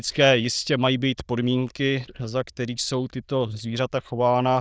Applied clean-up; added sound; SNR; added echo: neural diffusion model UNIVERSE++.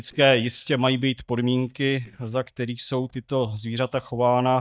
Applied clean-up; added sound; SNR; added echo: neural mask model DeepFilterNet 3.